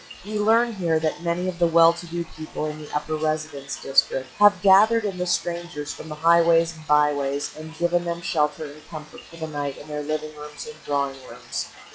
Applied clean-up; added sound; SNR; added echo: classical method log-MMSE.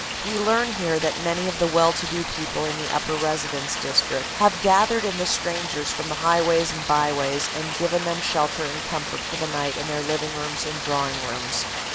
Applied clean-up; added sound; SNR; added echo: none; Rain; 5 dB; none.